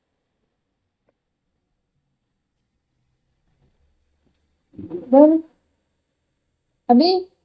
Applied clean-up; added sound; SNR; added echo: neural mask model DeepFilterNet 3.